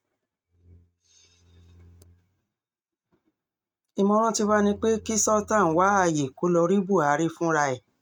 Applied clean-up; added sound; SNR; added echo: neural mask model RNNoise.